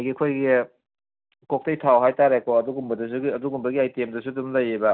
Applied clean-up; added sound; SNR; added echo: none; none; none; none.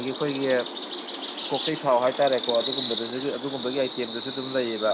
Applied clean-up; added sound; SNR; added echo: none; Bird vocalization, bird call, bird song; -3 dB; none.